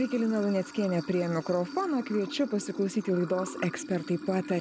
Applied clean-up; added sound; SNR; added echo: none; Sink (filling or washing) / Water; 12 dB; none.